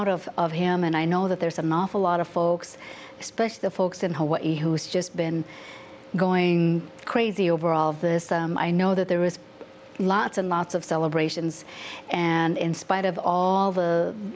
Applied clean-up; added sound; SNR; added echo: none; none; none; none.